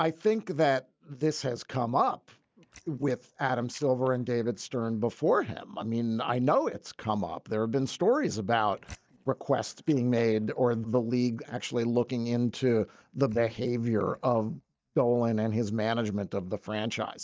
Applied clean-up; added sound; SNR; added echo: neural mask model DeepFilterNet 3.